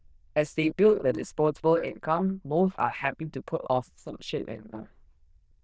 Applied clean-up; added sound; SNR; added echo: neural diffusion model UNIVERSE++.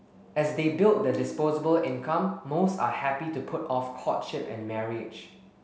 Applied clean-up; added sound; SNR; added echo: none; Tabla; 18 dB; none.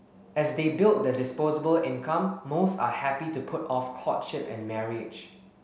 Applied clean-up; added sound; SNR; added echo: none; none; none; none.